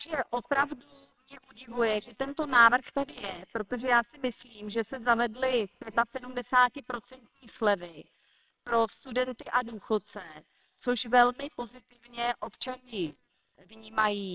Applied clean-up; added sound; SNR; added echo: neural separator model SepFormer WHAMR!.